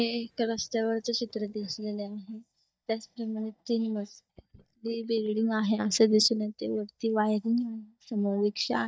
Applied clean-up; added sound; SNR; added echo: neural mask model DeepFilterNet 3.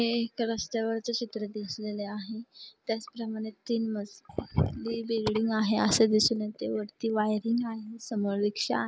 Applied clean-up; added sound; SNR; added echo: none; none; none; none.